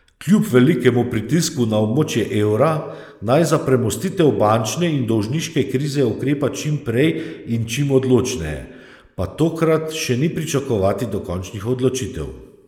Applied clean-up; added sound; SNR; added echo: neural mask model Resemble Enhance denoiser.